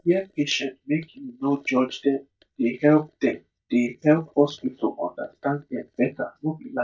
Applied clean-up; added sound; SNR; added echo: neural mask model DeepFilterNet 3.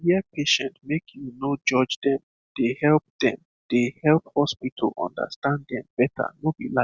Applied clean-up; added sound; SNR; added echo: none; none; none; none.